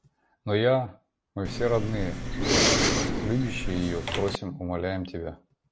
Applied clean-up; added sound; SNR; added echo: none; Respiratory sounds; -2 dB; none.